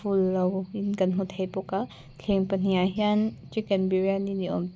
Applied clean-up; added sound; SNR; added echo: none; none; none; none.